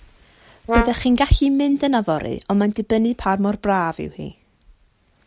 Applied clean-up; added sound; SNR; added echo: none; Brass instrument; 7 dB; none.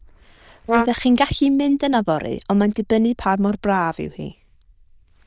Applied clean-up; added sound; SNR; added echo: neural diffusion model UNIVERSE++.